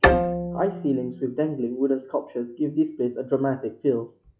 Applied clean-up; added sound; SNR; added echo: classical method log-MMSE.